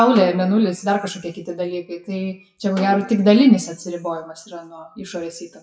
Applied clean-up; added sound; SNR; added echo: classical method WPE with log-MMSE.